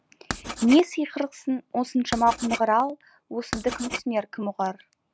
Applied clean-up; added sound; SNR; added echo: none; Writing; 11 dB; none.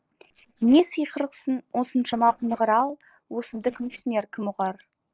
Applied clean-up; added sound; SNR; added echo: neural separator model SepFormer DNS4.